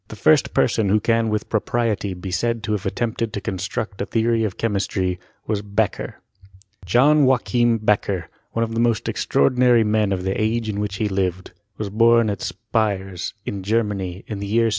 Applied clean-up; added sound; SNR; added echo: none; none; none; none.